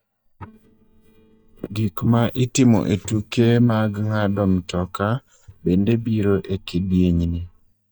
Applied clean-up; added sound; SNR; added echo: neural mask model DeepFilterNet 3.